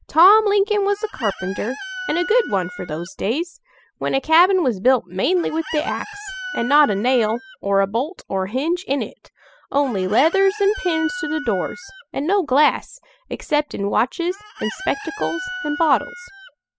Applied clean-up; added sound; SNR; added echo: classical method spectral subtraction.